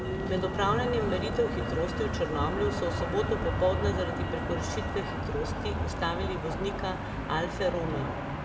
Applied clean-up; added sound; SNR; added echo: none; Motor vehicle (road); 0 dB; reverberation time 1.6 s.